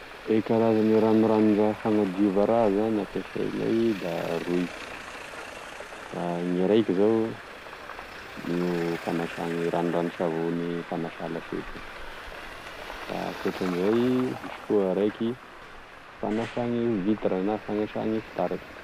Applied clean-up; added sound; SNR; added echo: none; Traffic noise, roadway noise; 13 dB; none.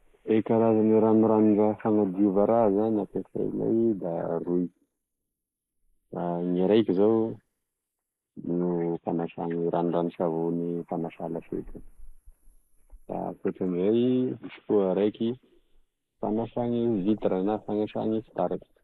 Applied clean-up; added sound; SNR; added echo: neural mask model Resemble Enhance denoiser.